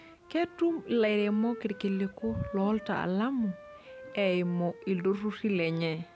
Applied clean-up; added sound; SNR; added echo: none; Wind instrument, woodwind instrument; 17 dB; none.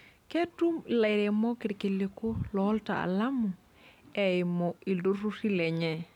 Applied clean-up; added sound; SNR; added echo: none; none; none; none.